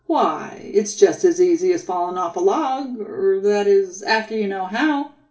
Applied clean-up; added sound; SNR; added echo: none; none; none; reverberation time 0.3 s.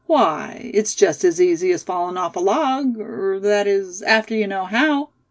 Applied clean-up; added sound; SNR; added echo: none; none; none; none.